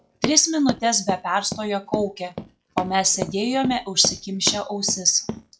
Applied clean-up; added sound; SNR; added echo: classical method log-MMSE.